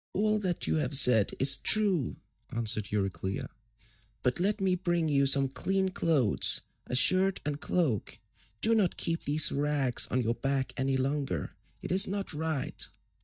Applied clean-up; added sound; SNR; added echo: neural mask model DeepFilterNet 3.